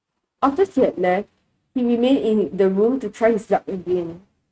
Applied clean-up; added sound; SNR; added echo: neural mask model RNNoise.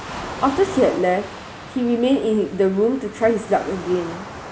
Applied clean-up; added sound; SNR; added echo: none; Waves, surf; 13 dB; none.